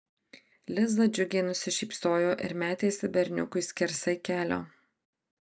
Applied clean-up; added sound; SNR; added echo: none; none; none; none.